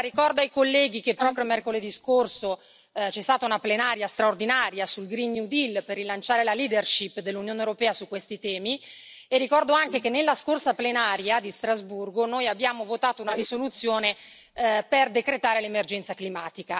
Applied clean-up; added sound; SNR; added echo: neural mask model Resemble Enhance denoiser.